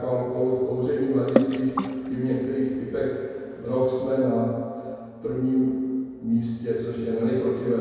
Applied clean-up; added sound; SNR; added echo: none; Water / Splash, splatter; 5 dB; reverberation time 2.2 s.